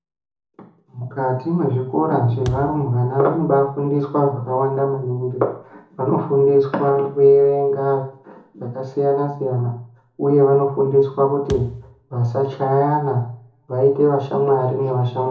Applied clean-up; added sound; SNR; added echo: none; Thump, thud; 16 dB; reverberation time 0.7 s.